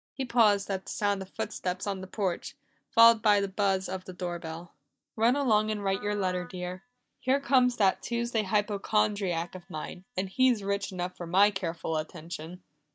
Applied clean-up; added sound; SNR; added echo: neural mask model DeepFilterNet 3.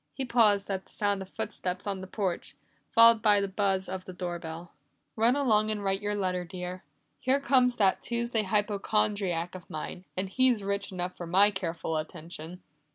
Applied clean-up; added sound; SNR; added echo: none; none; none; none.